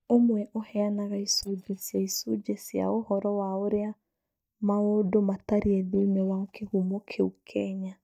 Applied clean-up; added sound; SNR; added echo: neural mask model DeepFilterNet 3.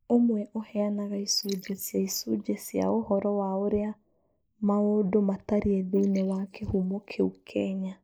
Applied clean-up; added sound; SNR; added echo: neural mask model Resemble Enhance denoiser.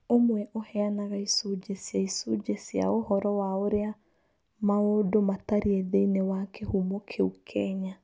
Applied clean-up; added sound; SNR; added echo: none; none; none; none.